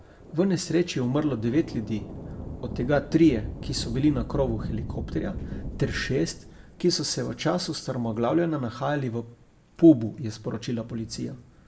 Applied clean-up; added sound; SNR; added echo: none; Thunder / Rain; 12 dB; reverberation time 0.4 s.